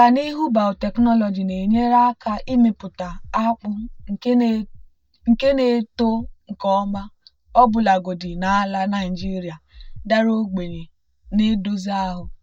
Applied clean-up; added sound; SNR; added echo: neural mask model DeepFilterNet 3.